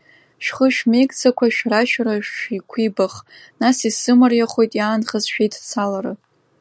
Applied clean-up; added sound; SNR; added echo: none; none; none; none.